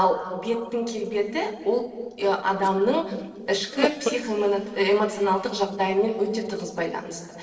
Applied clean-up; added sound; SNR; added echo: neural separator model SepFormer DNS4.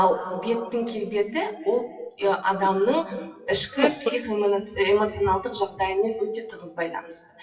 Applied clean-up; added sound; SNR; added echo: classical method WPE with log-MMSE.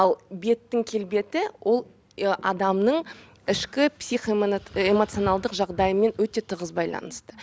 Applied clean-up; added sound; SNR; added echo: none; none; none; none.